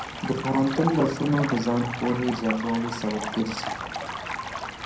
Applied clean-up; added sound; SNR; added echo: none; Stream; 7 dB; reverberation time 0.6 s.